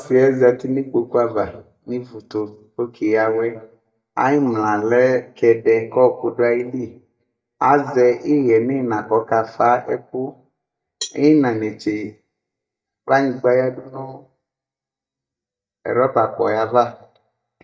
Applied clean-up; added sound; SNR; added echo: neural mask model DeepFilterNet 3.